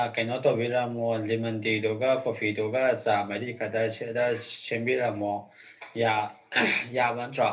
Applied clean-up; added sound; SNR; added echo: none; none; none; reverberation time 0.3 s.